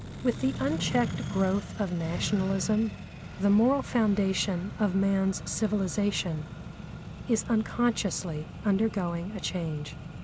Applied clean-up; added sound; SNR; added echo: none; Accelerating, revving, vroom; 9 dB; none.